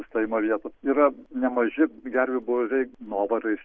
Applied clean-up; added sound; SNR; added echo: none; none; none; none.